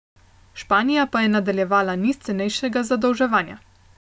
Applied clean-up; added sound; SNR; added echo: none; none; none; none.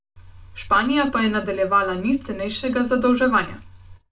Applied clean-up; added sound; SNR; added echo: none; none; none; reverberation time 0.2 s.